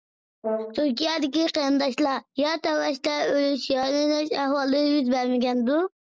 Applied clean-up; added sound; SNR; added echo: neural mask model Resemble Enhance denoiser.